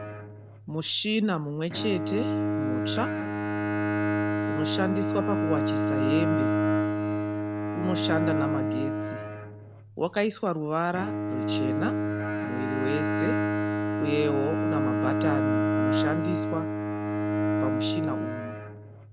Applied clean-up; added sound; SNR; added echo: none; Bowed string instrument; -4 dB; none.